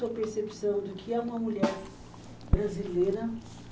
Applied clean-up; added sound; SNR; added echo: none; Snare drum; 8 dB; none.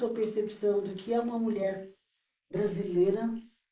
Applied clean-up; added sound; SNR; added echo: neural mask model Resemble Enhance denoiser.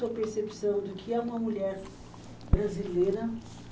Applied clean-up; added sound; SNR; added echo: none; none; none; none.